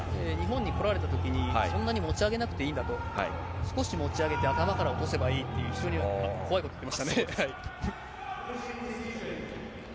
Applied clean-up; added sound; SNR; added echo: none; none; none; none.